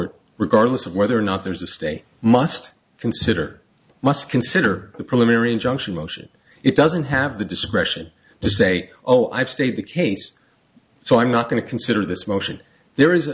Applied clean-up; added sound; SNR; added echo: none; none; none; none.